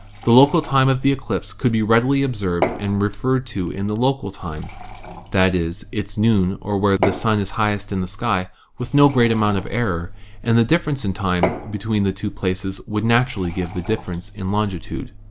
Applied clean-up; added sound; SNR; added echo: none; Fill (with liquid) / Glass / Water; 13 dB; none.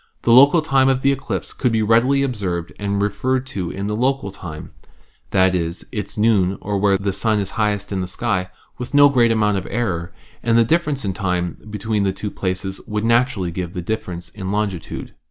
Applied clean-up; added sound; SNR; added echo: none; none; none; none.